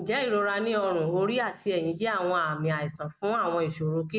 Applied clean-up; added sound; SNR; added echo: none; none; none; none.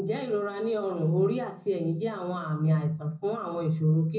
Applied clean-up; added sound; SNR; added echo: none; none; none; reverberation time 0.4 s.